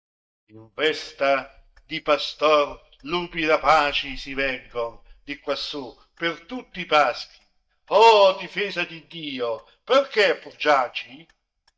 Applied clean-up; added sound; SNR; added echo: neural mask model DeepFilterNet 3.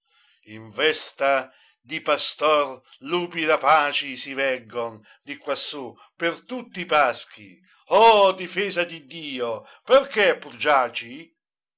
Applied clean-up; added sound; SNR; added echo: none; none; none; none.